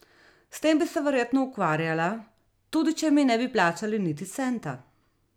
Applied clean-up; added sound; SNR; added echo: none; none; none; none.